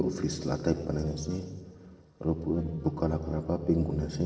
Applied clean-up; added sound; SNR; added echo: neural separator model SepFormer DNS4.